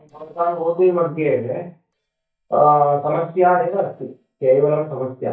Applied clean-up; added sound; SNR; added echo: neural mask model DeepFilterNet 3.